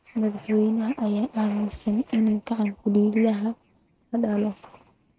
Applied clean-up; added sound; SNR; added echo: neural mask model RNNoise.